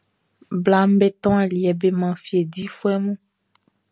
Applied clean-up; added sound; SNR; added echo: none; none; none; none.